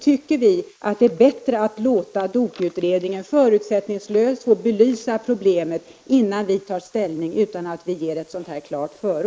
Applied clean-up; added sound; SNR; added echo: neural mask model Resemble Enhance denoiser.